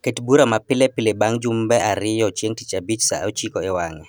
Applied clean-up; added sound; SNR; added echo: none; none; none; none.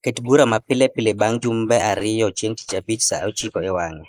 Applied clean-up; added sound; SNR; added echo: neural mask model Resemble Enhance denoiser.